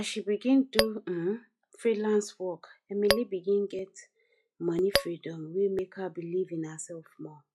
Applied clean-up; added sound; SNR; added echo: classical method log-MMSE.